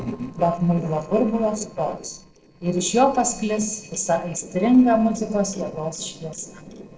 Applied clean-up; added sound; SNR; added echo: neural separator model SepFormer DNS4.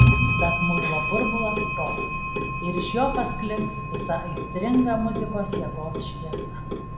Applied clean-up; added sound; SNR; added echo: none; Clock; -5 dB; reverberation time 0.7 s.